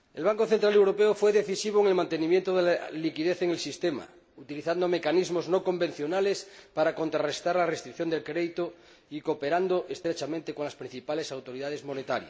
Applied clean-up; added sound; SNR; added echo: none; none; none; none.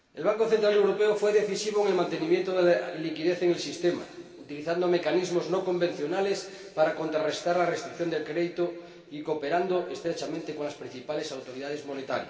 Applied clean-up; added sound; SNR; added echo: none; none; none; reverberation time 2.2 s.